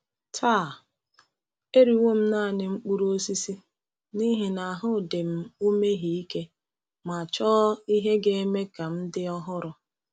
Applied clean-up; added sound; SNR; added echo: none; none; none; none.